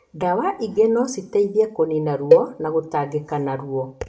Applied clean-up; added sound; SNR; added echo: none; Cowbell; 1 dB; reverberation time 0.4 s.